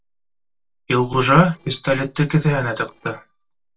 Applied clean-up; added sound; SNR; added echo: neural separator model SepFormer DNS4.